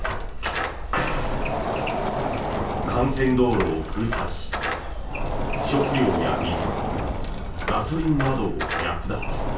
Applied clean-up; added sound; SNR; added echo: none; Door; -1 dB; reverberation time 0.3 s.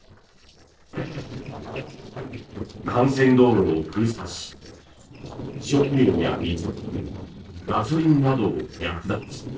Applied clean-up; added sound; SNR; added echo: neural separator model SepFormer DNS4.